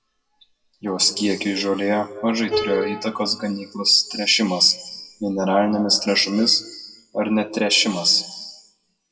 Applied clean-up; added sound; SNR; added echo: classical method WPE with log-MMSE.